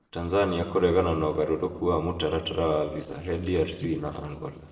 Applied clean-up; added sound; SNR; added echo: neural separator model SepFormer DNS4.